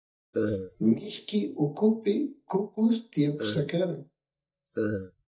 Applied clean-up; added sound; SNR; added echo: neural mask model DeepFilterNet 3.